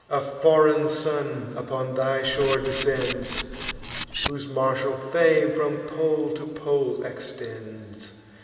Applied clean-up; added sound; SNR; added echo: none; Camera; 5 dB; reverberation time 2.7 s.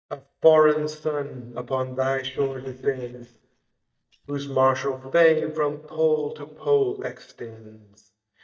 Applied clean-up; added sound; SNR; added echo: neural mask model DeepFilterNet 3.